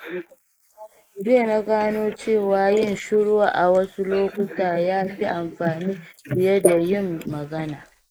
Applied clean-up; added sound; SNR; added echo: neural mask model Resemble Enhance denoiser.